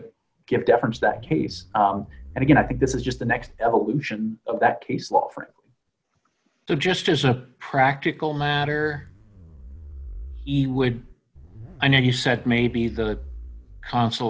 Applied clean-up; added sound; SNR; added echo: none; Zipper (clothing); 16 dB; none.